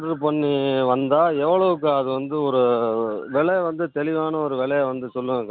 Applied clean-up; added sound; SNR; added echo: none; none; none; none.